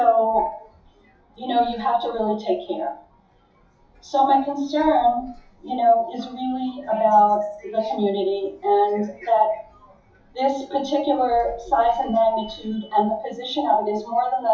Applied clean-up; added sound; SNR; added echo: classical method WPE with log-MMSE.